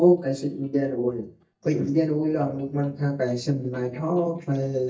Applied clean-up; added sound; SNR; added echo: neural mask model DeepFilterNet 3.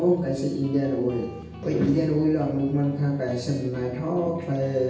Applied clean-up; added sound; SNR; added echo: none; Guitar; 17 dB; reverberation time 0.9 s.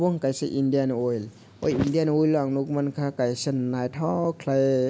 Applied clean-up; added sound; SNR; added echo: none; none; none; none.